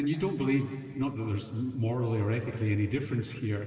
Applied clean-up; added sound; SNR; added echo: none; none; none; reverberation time 2.5 s.